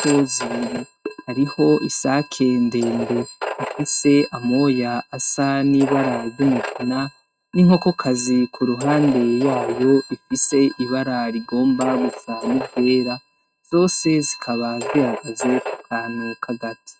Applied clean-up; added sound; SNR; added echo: neural mask model RNNoise.